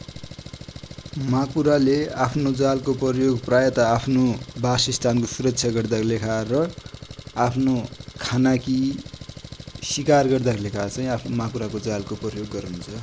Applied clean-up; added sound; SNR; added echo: none; Engine; 15 dB; none.